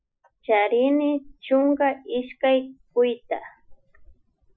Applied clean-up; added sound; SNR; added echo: classical method Wiener filter.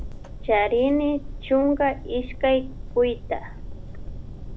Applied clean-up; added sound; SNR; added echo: none; Fire; 10 dB; none.